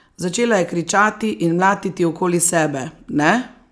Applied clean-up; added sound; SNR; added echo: none; none; none; none.